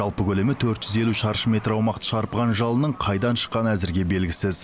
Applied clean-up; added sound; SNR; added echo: none; none; none; none.